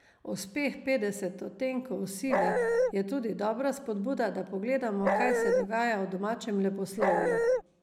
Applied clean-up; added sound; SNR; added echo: none; Dog; -5 dB; none.